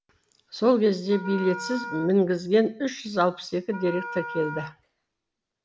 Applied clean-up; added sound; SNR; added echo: none; Wind instrument, woodwind instrument; 13 dB; none.